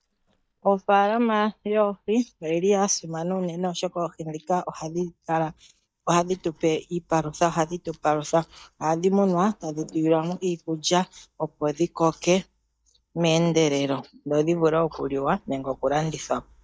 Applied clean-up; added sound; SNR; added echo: neural mask model DeepFilterNet 3.